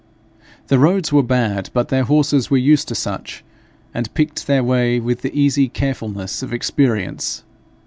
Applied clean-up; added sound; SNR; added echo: none; none; none; none.